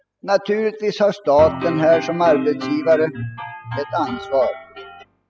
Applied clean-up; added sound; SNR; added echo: classical method spectral subtraction.